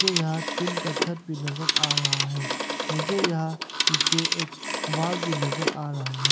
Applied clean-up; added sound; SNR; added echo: none; Telephone; -3 dB; none.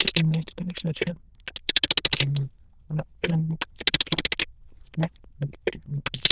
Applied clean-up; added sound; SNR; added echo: neural diffusion model UNIVERSE++.